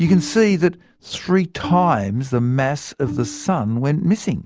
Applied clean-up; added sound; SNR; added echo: none; Bowed string instrument; 16 dB; none.